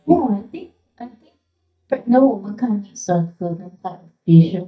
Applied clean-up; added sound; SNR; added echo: neural mask model DeepFilterNet 3.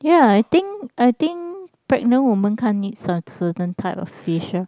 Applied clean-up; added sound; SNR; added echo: none; none; none; none.